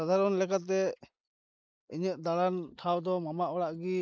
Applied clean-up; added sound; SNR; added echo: neural mask model Resemble Enhance denoiser.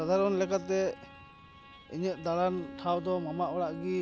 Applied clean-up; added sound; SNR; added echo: none; Bowed string instrument; 14 dB; none.